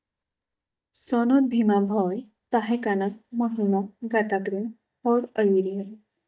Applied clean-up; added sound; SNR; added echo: neural mask model DeepFilterNet 3.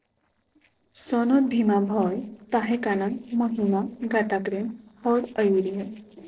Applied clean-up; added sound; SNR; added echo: neural separator model SepFormer DNS4.